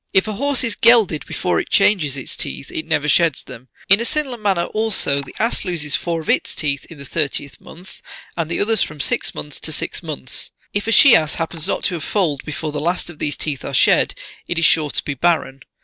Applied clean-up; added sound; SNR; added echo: neural separator model SepFormer DNS4.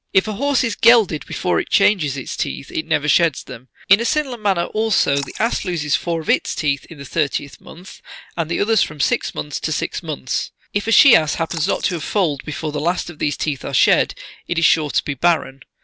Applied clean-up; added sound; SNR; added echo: none; Splash, splatter; 14 dB; none.